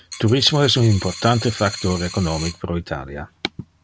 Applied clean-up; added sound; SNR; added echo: none; Coin (dropping); 13 dB; none.